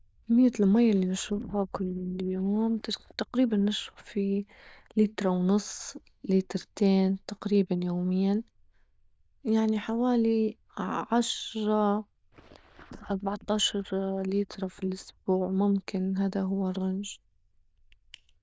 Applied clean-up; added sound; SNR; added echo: neural diffusion model UNIVERSE++.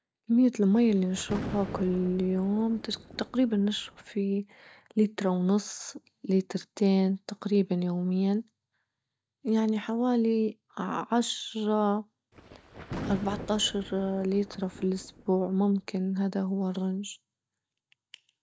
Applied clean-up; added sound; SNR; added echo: none; Thunder; 13 dB; none.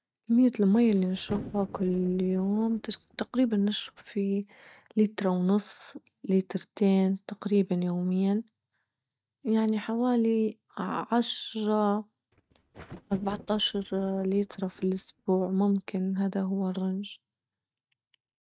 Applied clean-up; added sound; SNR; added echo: neural mask model RNNoise.